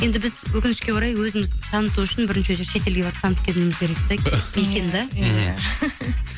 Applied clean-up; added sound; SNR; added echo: none; none; none; none.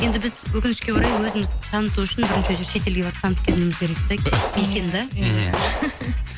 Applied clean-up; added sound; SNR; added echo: none; Knock + Gunshot, gunfire; 7 dB; none.